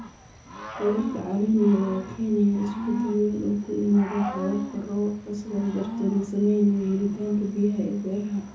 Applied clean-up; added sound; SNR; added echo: none; Cricket / Growling; 12 dB; reverberation time 0.6 s.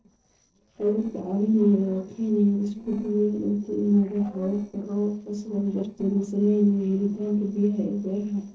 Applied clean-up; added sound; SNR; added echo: neural separator model SepFormer DNS4.